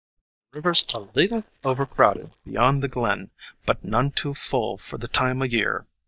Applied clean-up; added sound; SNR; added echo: neural mask model DeepFilterNet 3.